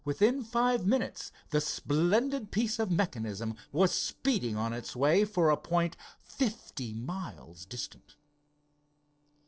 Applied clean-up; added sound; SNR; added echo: neural separator model SepFormer DNS4.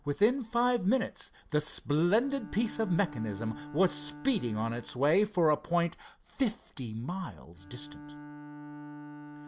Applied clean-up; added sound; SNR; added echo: none; Bowed string instrument; 17 dB; none.